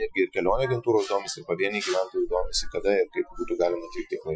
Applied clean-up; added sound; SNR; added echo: classical method Wiener filter.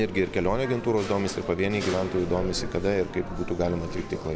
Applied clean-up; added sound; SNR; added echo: none; Bathtub (filling or washing); 13 dB; none.